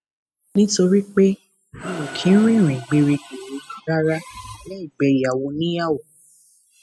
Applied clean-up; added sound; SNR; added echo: classical method spectral subtraction.